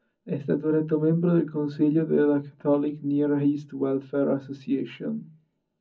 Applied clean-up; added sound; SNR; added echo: none; none; none; reverberation time 0.4 s.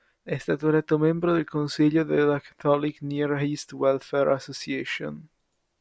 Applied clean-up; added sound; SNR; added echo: none; none; none; none.